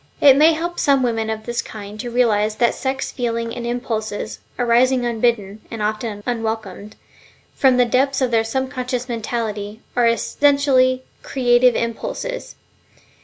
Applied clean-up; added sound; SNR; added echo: none; none; none; none.